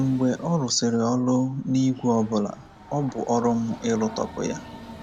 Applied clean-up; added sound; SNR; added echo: none; Train; 19 dB; none.